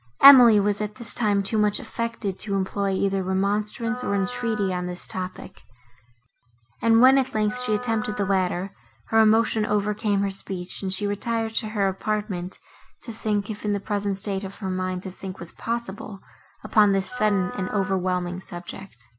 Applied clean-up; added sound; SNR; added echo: none; Wind instrument, woodwind instrument; 13 dB; none.